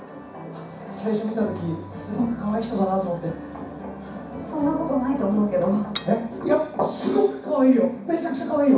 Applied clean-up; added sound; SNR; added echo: none; Cutlery, silverware / Dishes, pots, and pans; 11 dB; reverberation time 0.6 s.